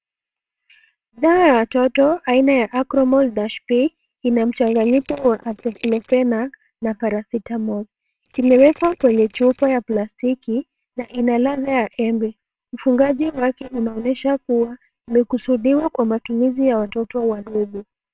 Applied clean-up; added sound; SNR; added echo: neural separator model SepFormer WHAMR!.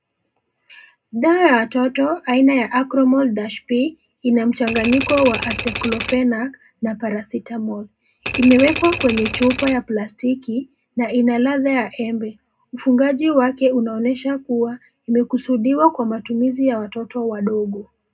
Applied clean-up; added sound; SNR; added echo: none; Typewriter; 7 dB; reverberation time 0.2 s.